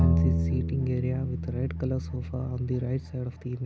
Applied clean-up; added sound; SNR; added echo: none; Bowed string instrument; -1 dB; none.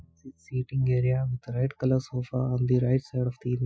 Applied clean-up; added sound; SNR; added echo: classical method Wiener filter.